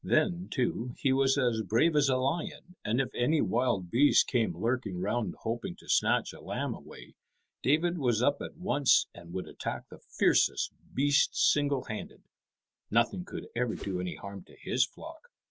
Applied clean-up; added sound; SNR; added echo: none; Whoosh, swoosh, swish; 14 dB; none.